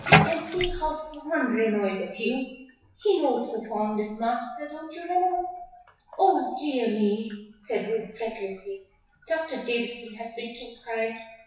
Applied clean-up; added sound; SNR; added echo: classical method WPE with log-MMSE.